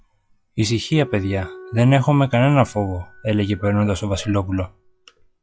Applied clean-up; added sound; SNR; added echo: classical method log-MMSE.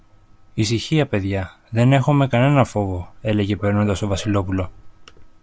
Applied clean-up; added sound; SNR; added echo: none; none; none; none.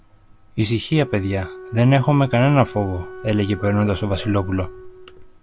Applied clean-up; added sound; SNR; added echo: none; Wind instrument, woodwind instrument; 17 dB; none.